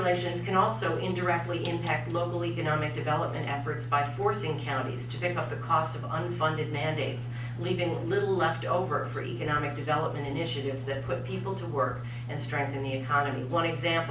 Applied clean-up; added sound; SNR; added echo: none; none; none; none.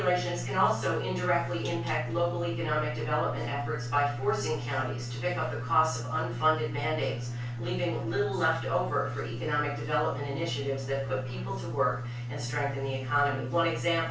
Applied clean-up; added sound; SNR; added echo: none; none; none; reverberation time 0.2 s.